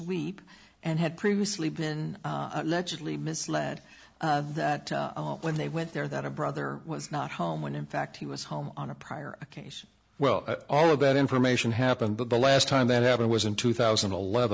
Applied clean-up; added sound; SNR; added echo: none; none; none; none.